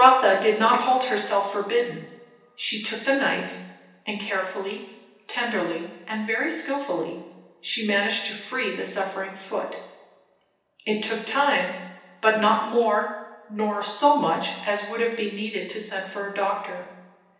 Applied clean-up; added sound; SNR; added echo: none; none; none; reverberation time 0.9 s.